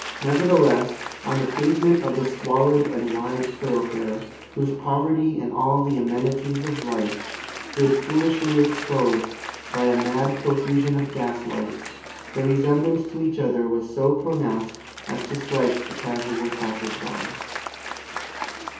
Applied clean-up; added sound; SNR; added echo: none; Applause / Crowd; 12 dB; reverberation time 0.7 s.